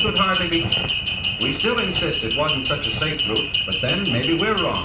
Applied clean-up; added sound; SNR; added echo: none; Bell; 0 dB; reverberation time 0.4 s.